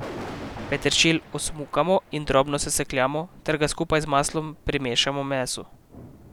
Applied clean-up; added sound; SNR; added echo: none; Thunder; 17 dB; none.